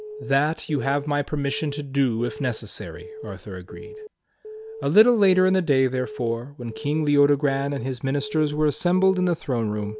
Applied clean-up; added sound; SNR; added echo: none; Alarm / Keyboard (musical); 16 dB; none.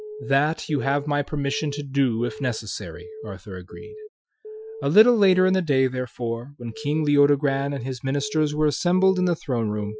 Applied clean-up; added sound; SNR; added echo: classical method Wiener filter.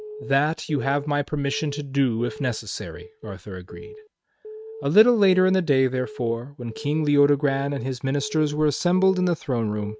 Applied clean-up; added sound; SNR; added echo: neural mask model RNNoise.